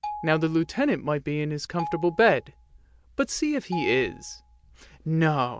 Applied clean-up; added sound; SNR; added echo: none; Marimba, xylophone; 15 dB; none.